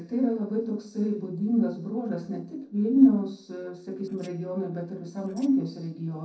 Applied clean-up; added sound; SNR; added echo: neural separator model SepFormer DNS4.